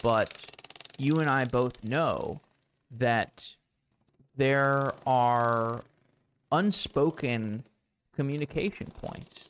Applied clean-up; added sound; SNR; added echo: neural mask model RNNoise.